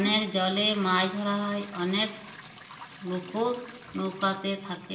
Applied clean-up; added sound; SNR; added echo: none; Trickle, dribble / Toilet flush / Hiss; 16 dB; reverberation time 0.8 s.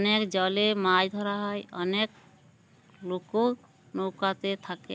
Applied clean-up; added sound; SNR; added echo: none; none; none; none.